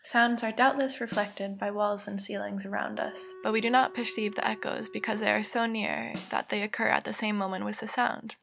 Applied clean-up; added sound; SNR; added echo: none; Wind instrument, woodwind instrument + Snare drum; 17 dB; none.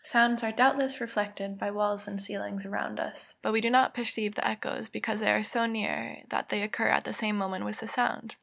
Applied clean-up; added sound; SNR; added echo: none; none; none; none.